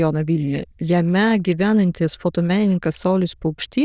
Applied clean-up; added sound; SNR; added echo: neural diffusion model UNIVERSE++.